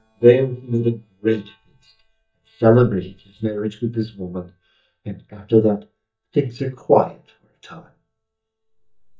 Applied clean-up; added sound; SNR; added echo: neural mask model DeepFilterNet 3.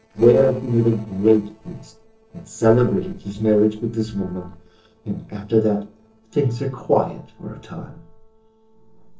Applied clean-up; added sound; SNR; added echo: neural separator model SepFormer DNS4.